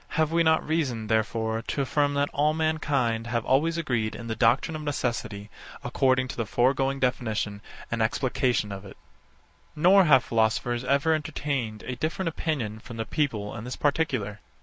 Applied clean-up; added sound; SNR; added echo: none; none; none; none.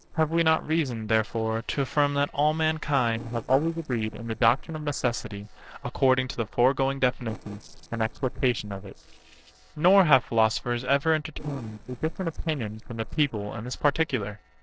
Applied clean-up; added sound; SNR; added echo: neural separator model SepFormer DNS4.